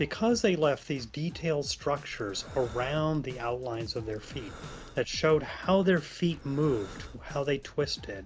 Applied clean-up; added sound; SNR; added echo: none; Breathing + Drum kit; 16 dB; none.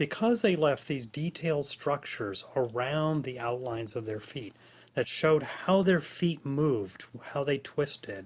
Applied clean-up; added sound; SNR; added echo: none; none; none; none.